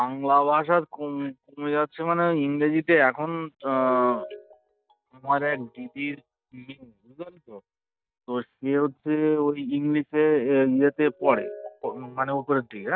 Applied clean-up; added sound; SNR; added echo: neural mask model DeepFilterNet 3.